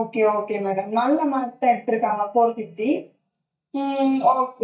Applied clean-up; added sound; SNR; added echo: neural mask model DeepFilterNet 3.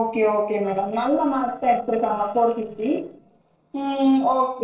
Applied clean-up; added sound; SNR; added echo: neural separator model SepFormer DNS4.